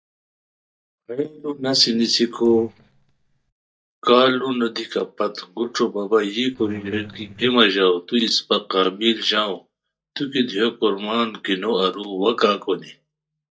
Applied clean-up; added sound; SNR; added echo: neural mask model DeepFilterNet 3.